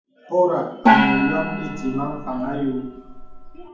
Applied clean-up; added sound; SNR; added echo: none; Gong; -2 dB; reverberation time 1.2 s.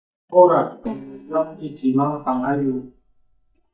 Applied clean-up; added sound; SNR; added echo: neural mask model DeepFilterNet 3.